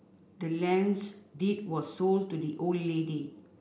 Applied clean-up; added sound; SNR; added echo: none; none; none; none.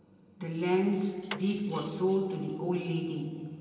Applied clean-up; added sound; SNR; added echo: none; Cutlery, silverware; 18 dB; reverberation time 2.7 s.